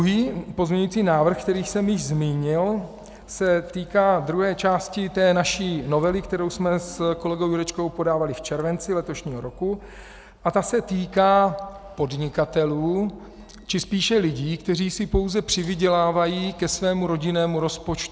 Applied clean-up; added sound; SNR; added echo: none; none; none; none.